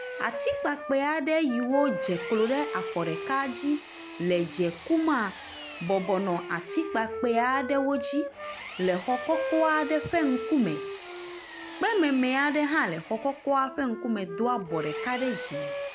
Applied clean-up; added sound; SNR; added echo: none; Wind instrument, woodwind instrument + Engine; 9 dB; none.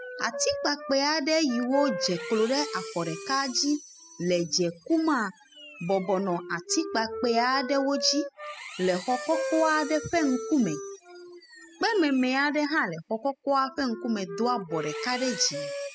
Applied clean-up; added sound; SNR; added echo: classical method spectral subtraction.